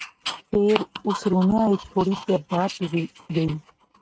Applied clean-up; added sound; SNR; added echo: neural mask model RNNoise.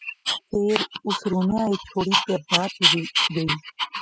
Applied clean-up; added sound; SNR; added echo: classical method spectral subtraction.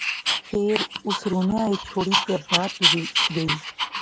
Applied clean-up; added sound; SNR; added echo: neural mask model Resemble Enhance denoiser.